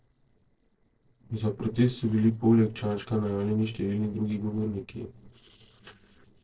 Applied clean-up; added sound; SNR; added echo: neural separator model SepFormer DNS4.